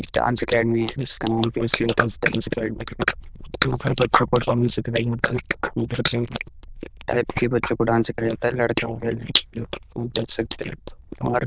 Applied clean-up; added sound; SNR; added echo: neural diffusion model UNIVERSE++.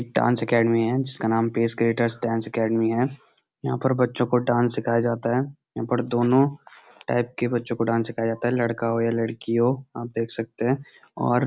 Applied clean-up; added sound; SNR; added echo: none; none; none; none.